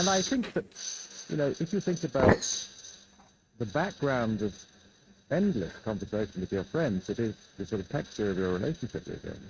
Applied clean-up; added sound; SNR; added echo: neural mask model RNNoise.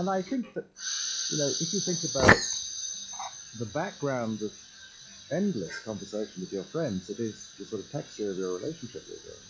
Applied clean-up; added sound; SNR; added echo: classical method log-MMSE.